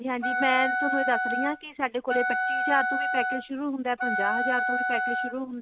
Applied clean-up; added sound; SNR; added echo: none; Wind instrument, woodwind instrument; -1 dB; none.